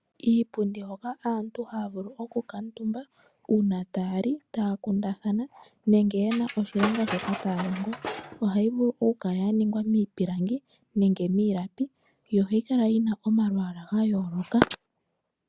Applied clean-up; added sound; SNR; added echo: none; Tools; 8 dB; none.